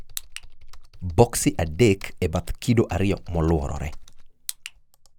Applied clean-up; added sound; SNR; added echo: none; Computer keyboard; 15 dB; none.